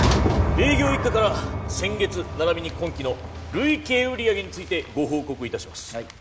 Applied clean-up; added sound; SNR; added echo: none; none; none; none.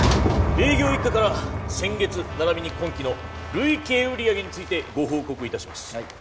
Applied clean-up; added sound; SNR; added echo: none; Applause + Trumpet; 19 dB; none.